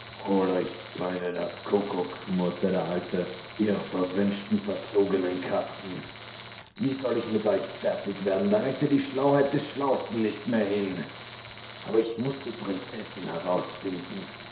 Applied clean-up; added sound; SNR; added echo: none; Tools; 14 dB; reverberation time 0.7 s.